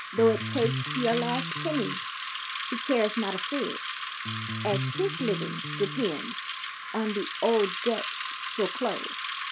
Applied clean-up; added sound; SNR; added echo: none; Electric guitar + Bicycle; 0 dB; none.